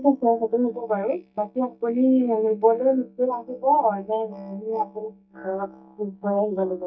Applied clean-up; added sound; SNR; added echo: neural mask model DeepFilterNet 3.